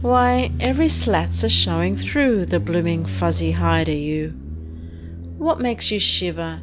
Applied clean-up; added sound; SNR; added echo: none; Motorcycle; 6 dB; none.